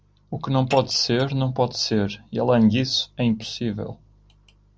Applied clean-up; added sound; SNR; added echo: neural separator model SepFormer DNS4.